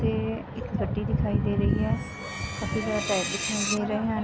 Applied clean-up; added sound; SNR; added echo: none; Screech; 9 dB; none.